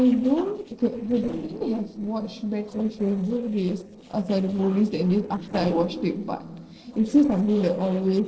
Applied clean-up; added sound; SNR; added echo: neural separator model SepFormer DNS4.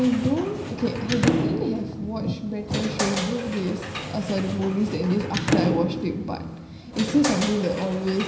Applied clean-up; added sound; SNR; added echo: none; Sliding door / Slam; 3 dB; reverberation time 0.9 s.